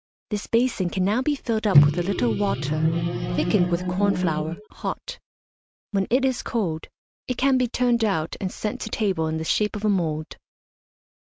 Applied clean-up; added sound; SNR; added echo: none; Microwave oven; -2 dB; none.